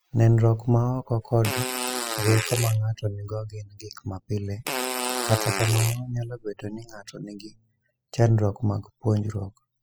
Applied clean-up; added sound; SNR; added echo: classical method spectral subtraction.